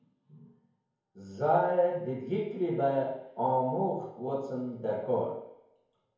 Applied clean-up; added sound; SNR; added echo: none; none; none; reverberation time 0.9 s.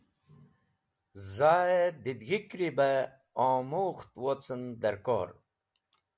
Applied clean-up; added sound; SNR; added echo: none; none; none; none.